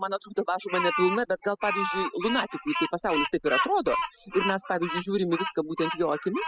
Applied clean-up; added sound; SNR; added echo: classical method spectral subtraction.